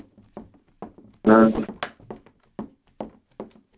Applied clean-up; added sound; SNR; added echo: none; Run; 16 dB; none.